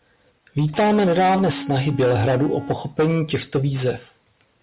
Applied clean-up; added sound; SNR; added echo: none; Electric guitar; 12 dB; none.